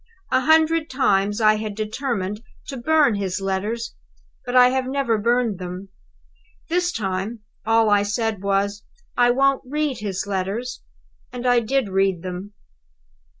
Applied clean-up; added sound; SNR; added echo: none; none; none; none.